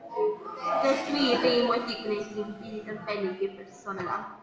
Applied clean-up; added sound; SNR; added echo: none; Accelerating, revving, vroom; 14 dB; reverberation time 0.7 s.